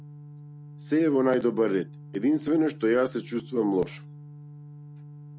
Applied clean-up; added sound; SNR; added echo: none; Organ; 17 dB; none.